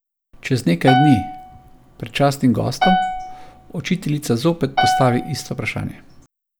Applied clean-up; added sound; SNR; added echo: none; Piano; 2 dB; none.